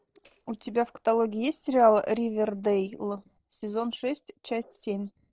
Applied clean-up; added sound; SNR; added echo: neural separator model SepFormer DNS4.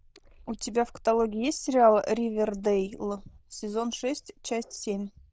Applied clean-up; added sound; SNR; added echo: neural diffusion model UNIVERSE++.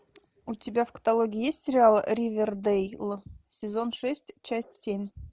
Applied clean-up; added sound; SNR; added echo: none; none; none; none.